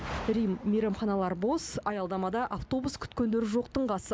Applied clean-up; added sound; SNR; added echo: none; none; none; none.